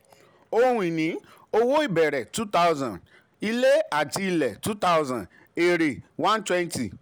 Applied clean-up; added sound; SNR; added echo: none; none; none; none.